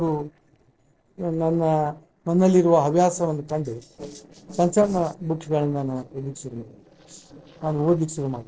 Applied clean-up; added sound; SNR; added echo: neural separator model SepFormer DNS4.